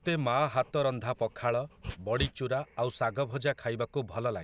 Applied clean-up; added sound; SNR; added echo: none; Dog; 14 dB; none.